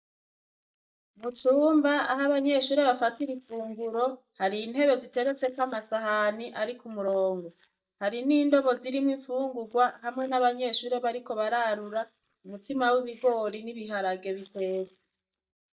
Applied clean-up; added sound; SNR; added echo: neural mask model DeepFilterNet 3.